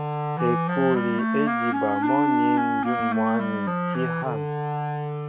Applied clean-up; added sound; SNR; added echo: none; Wind instrument, woodwind instrument; -4 dB; none.